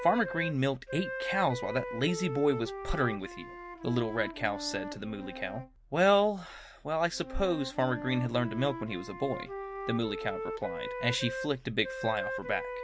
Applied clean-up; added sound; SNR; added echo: none; Wind instrument, woodwind instrument; 8 dB; none.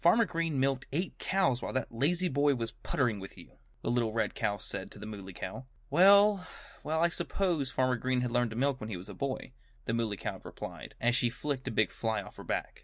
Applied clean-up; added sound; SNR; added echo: none; none; none; none.